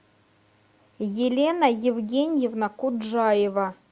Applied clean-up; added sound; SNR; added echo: none; none; none; none.